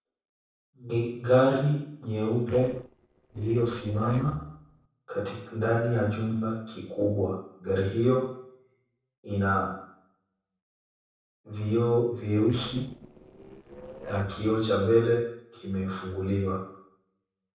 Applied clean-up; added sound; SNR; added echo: neural separator model SepFormer DNS4.